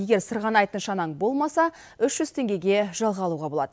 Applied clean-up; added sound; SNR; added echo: none; none; none; none.